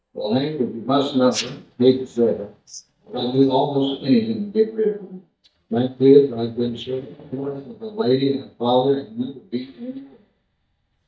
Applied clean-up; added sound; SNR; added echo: neural mask model DeepFilterNet 3.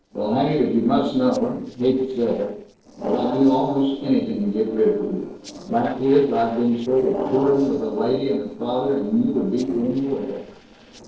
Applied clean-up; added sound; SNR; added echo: neural separator model SepFormer DNS4.